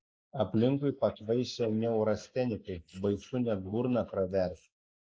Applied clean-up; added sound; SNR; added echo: neural mask model Resemble Enhance denoiser.